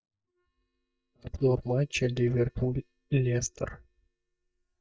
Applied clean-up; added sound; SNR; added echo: neural mask model DeepFilterNet 3.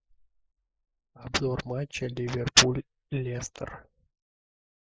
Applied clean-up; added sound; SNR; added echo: neural mask model Resemble Enhance denoiser.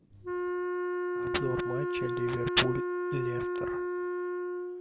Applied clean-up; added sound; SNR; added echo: none; Wind instrument, woodwind instrument; -2 dB; none.